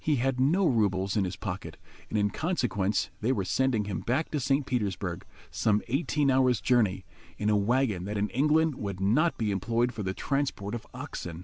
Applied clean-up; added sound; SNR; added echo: none; none; none; none.